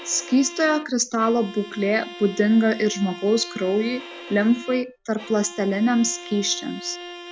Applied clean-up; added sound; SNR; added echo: none; Bowed string instrument; 16 dB; none.